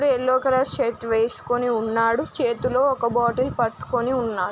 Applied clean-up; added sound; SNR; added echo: none; none; none; none.